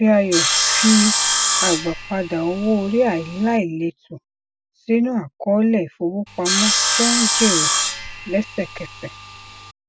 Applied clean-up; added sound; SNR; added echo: none; Sawing; 0 dB; none.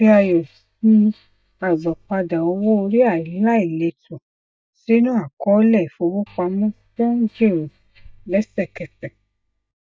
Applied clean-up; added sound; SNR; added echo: neural mask model DeepFilterNet 3.